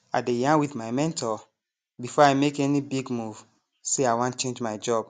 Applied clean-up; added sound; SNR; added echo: none; none; none; none.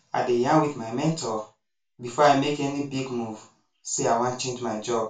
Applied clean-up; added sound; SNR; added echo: none; none; none; reverberation time 0.2 s.